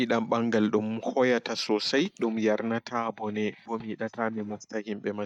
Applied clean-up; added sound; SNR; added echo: neural mask model DeepFilterNet 3.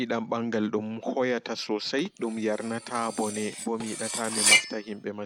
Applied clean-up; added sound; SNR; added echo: none; Cutlery, silverware; 0 dB; none.